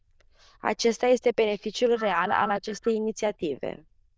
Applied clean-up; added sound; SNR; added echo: neural diffusion model UNIVERSE++.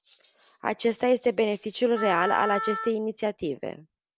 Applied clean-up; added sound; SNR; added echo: none; Wind instrument, woodwind instrument; 7 dB; none.